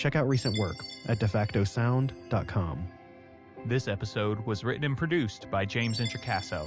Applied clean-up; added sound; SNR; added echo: none; Chime; 18 dB; none.